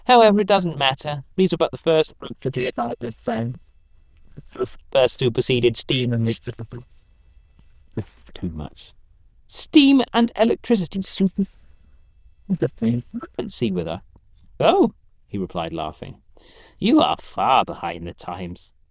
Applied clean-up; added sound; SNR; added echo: neural diffusion model UNIVERSE++.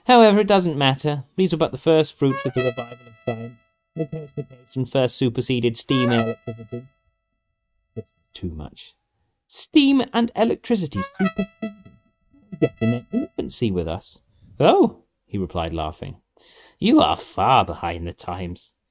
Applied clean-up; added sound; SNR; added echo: neural mask model RNNoise.